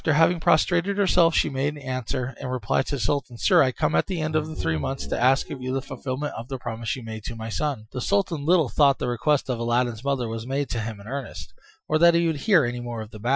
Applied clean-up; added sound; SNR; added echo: classical method Wiener filter.